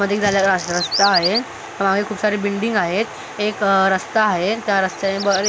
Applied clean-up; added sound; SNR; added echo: none; Bird vocalization, bird call, bird song; 11 dB; none.